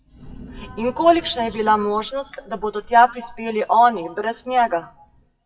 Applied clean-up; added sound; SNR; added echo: classical method WPE with log-MMSE.